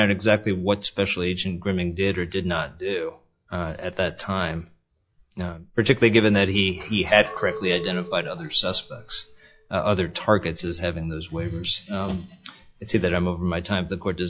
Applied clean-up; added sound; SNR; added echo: classical method log-MMSE.